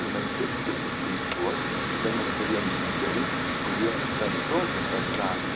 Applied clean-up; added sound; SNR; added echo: none; Mechanical fan; -4 dB; reverberation time 0.2 s.